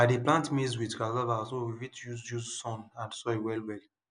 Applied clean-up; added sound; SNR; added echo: none; none; none; none.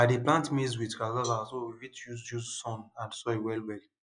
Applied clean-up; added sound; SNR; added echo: classical method log-MMSE.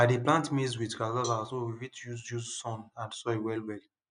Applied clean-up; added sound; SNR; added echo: neural mask model RNNoise.